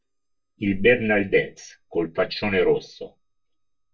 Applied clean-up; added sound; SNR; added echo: neural mask model DeepFilterNet 3.